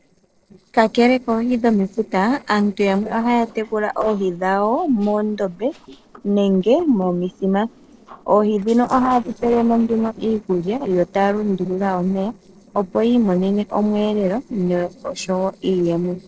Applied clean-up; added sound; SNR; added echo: neural separator model SepFormer DNS4.